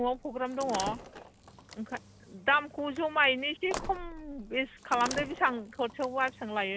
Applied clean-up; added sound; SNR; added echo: none; Slam; 13 dB; none.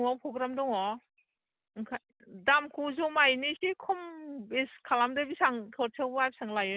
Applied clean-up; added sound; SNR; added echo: none; none; none; none.